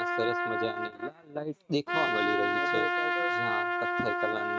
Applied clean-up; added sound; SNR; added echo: neural mask model RNNoise.